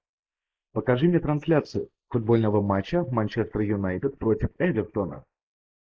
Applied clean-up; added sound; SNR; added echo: neural mask model Resemble Enhance denoiser.